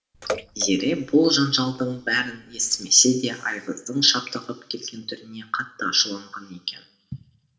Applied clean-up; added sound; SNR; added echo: none; Bathtub (filling or washing) / Water / Splash, splatter; 13 dB; reverberation time 0.7 s.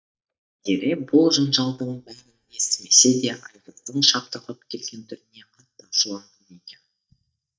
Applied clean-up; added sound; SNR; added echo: neural mask model DeepFilterNet 3.